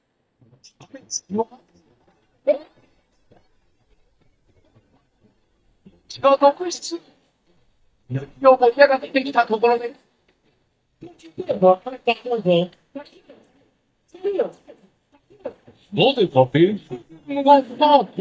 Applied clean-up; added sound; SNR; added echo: neural mask model DeepFilterNet 3.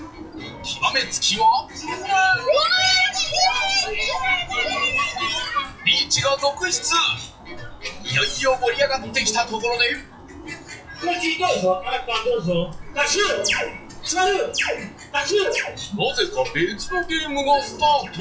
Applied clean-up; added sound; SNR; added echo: classical method WPE with log-MMSE.